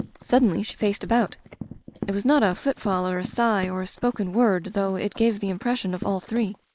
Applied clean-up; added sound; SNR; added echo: neural mask model Resemble Enhance denoiser.